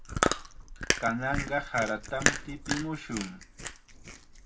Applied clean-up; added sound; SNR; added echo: none; Chewing, mastication; -2 dB; reverberation time 0.2 s.